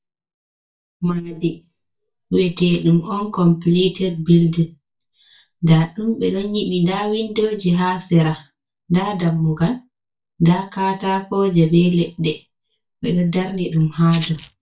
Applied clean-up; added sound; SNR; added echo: neural mask model DeepFilterNet 3.